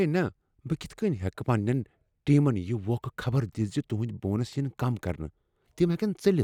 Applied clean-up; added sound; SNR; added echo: none; none; none; none.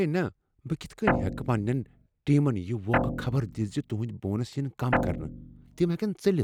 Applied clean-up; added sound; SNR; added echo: none; Guitar; 2 dB; none.